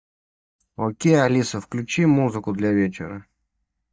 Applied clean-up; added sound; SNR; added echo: neural mask model DeepFilterNet 3.